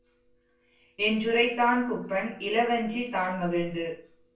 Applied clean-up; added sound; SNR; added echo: none; none; none; reverberation time 0.3 s.